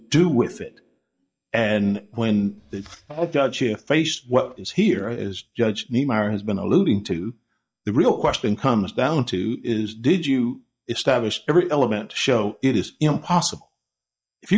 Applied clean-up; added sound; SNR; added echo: neural mask model DeepFilterNet 3.